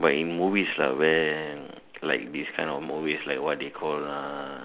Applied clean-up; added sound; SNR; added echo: none; none; none; none.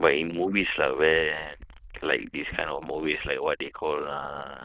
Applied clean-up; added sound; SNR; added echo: neural diffusion model UNIVERSE++.